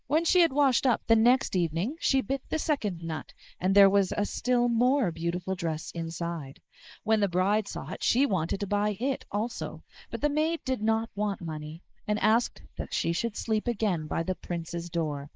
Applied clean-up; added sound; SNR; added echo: neural mask model Resemble Enhance denoiser.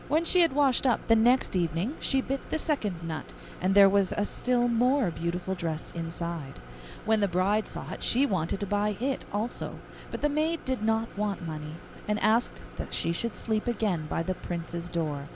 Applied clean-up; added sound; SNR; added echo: none; Idling; 17 dB; none.